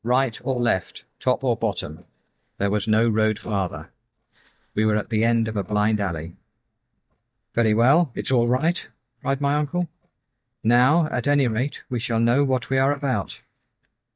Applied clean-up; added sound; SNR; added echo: neural mask model DeepFilterNet 3.